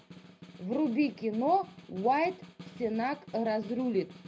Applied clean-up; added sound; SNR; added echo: none; Snare drum; 18 dB; reverberation time 0.3 s.